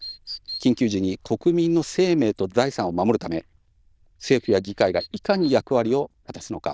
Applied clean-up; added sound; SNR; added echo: neural diffusion model UNIVERSE++.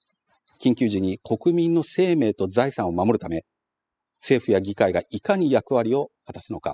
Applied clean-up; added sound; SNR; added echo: classical method spectral subtraction.